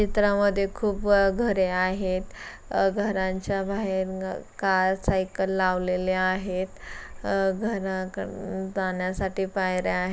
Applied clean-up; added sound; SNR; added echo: none; Frog; 13 dB; none.